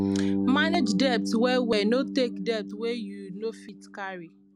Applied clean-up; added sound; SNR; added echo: none; Bass guitar; 3 dB; none.